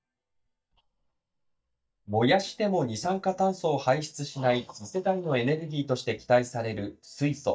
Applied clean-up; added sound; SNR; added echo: neural mask model DeepFilterNet 3.